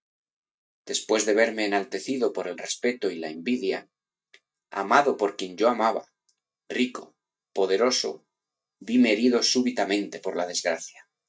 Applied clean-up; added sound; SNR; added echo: neural mask model DeepFilterNet 3.